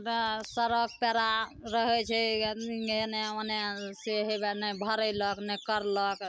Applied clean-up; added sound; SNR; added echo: none; none; none; none.